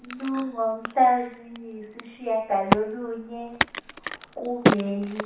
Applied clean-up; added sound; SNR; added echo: none; Crack; 2 dB; reverberation time 0.7 s.